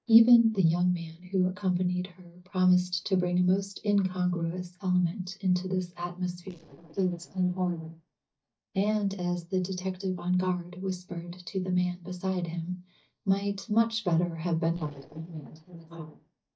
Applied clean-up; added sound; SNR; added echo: neural mask model DeepFilterNet 3.